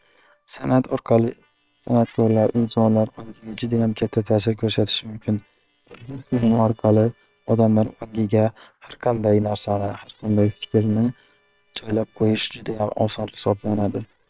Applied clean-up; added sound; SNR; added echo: neural separator model SepFormer WHAM!.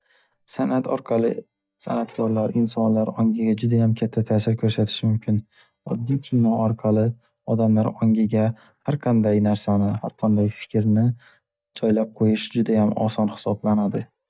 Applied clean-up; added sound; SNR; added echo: neural mask model DeepFilterNet 3.